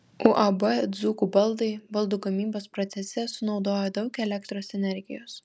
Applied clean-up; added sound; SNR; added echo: none; none; none; none.